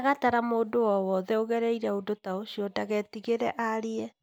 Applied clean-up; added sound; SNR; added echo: none; none; none; none.